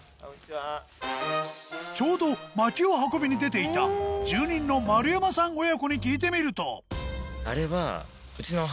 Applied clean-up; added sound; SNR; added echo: none; none; none; none.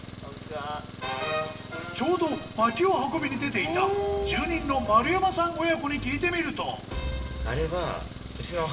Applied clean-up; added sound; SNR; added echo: none; Engine; 13 dB; reverberation time 1.4 s.